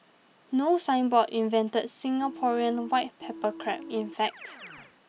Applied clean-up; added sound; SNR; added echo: none; Keyboard (musical); 18 dB; none.